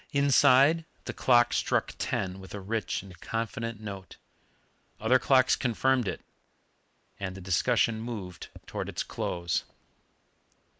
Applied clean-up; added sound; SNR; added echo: neural mask model Resemble Enhance denoiser.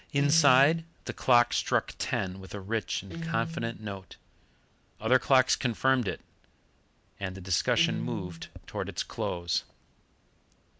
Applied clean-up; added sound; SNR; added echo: none; Guitar; 10 dB; none.